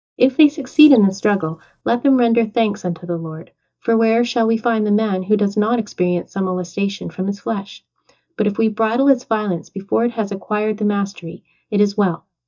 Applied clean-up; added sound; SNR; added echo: neural mask model DeepFilterNet 3.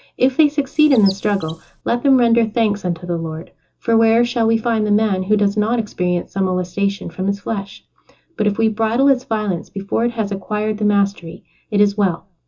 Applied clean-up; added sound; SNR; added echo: none; Chirp, tweet; 18 dB; reverberation time 0.2 s.